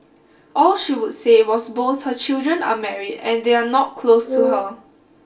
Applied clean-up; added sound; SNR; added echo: none; Wind instrument, woodwind instrument; 2 dB; reverberation time 0.2 s.